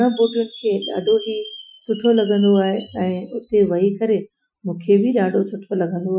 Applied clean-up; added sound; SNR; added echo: classical method Wiener filter.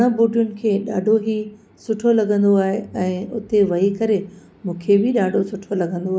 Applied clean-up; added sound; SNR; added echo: none; none; none; none.